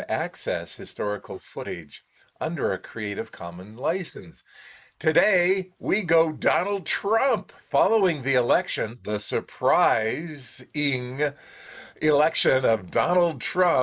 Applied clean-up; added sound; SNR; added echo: neural mask model Resemble Enhance denoiser.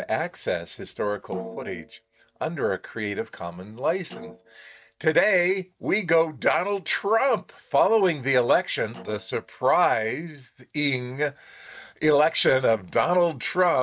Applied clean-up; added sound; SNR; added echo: neural mask model DeepFilterNet 3.